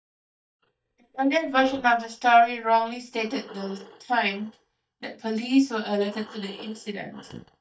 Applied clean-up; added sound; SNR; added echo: neural mask model DeepFilterNet 3.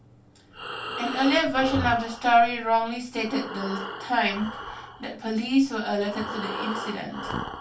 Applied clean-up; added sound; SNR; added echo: none; Breathing; 10 dB; reverberation time 0.2 s.